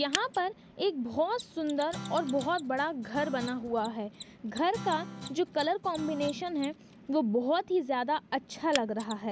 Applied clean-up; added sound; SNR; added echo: none; Mechanisms + Guitar; 12 dB; none.